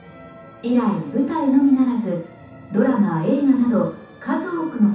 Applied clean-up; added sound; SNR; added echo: none; none; none; reverberation time 0.7 s.